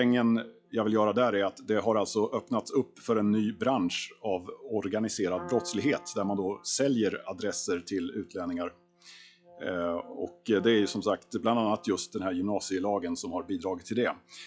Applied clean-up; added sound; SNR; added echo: classical method log-MMSE.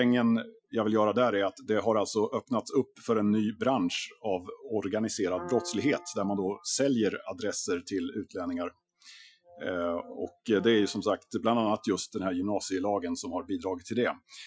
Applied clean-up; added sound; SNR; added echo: classical method Wiener filter.